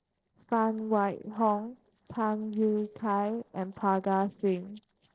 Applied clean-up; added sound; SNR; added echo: neural separator model SepFormer DNS4.